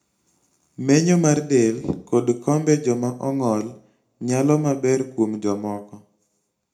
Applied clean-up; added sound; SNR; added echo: none; none; none; reverberation time 0.4 s.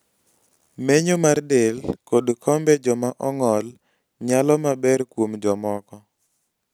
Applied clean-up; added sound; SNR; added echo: none; none; none; none.